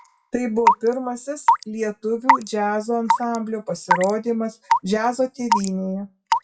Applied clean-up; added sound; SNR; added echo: classical method WPE with log-MMSE.